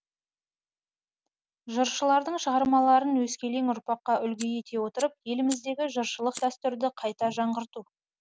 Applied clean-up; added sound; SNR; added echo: none; Fire; 18 dB; none.